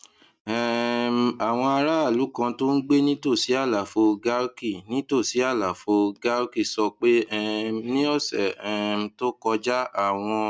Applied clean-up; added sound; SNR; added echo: none; none; none; none.